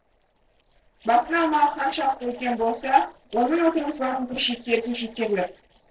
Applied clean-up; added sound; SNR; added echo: neural separator model SepFormer DNS4.